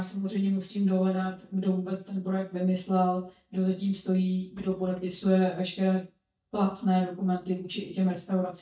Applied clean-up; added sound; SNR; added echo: neural mask model DeepFilterNet 3.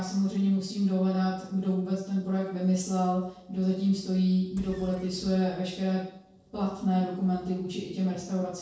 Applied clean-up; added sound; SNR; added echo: neural separator model SepFormer DNS4.